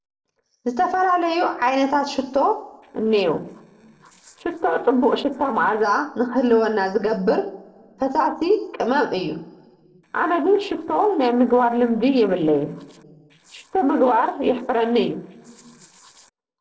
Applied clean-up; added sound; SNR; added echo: neural separator model SepFormer DNS4.